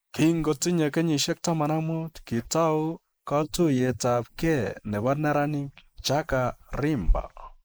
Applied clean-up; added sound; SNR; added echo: neural mask model Resemble Enhance denoiser.